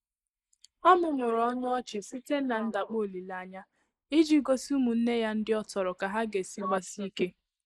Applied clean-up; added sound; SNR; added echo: neural mask model Resemble Enhance denoiser.